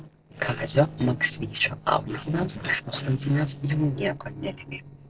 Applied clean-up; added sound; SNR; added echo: neural separator model SepFormer DNS4.